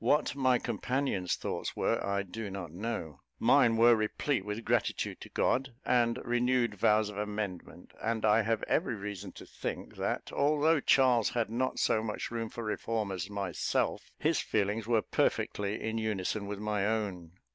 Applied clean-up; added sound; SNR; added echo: none; none; none; none.